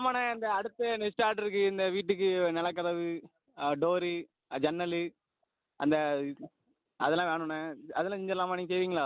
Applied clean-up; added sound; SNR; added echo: none; none; none; none.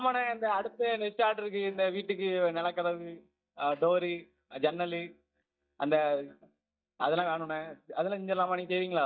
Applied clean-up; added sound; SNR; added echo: neural mask model DeepFilterNet 3.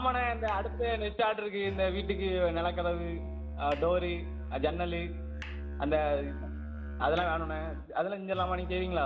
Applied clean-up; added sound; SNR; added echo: none; Musical instrument; 6 dB; reverberation time 1.6 s.